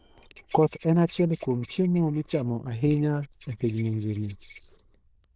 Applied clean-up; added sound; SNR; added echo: neural diffusion model UNIVERSE++.